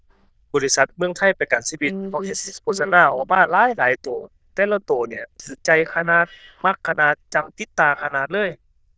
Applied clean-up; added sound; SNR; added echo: neural diffusion model UNIVERSE++.